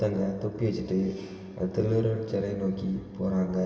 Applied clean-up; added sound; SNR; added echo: none; none; none; reverberation time 2.3 s.